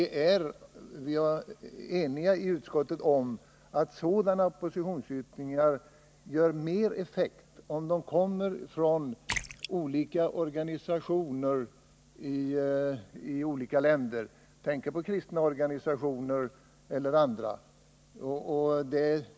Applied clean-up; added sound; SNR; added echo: none; Splash, splatter; 12 dB; none.